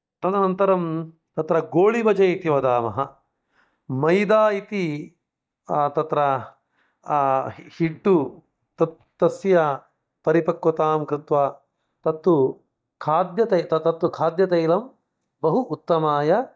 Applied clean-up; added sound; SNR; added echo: neural mask model DeepFilterNet 3.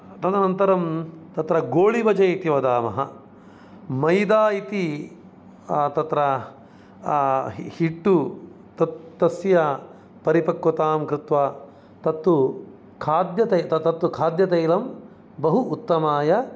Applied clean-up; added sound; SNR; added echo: none; none; none; none.